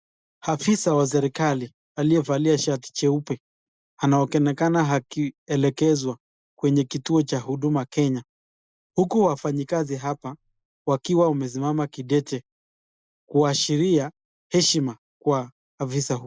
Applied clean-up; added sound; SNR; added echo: neural mask model Resemble Enhance denoiser.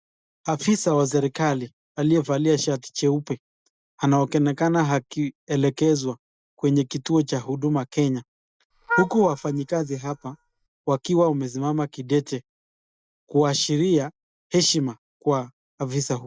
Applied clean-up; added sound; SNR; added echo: neural mask model DeepFilterNet 3.